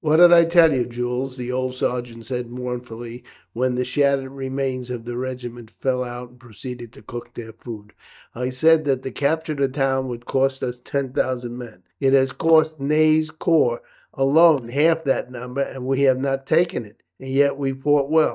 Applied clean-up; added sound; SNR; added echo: neural mask model DeepFilterNet 3.